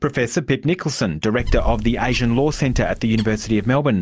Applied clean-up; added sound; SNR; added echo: none; Bird; 6 dB; none.